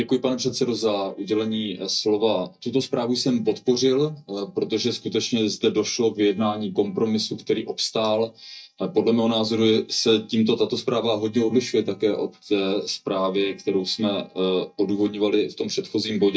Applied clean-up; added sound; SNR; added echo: neural mask model DeepFilterNet 3.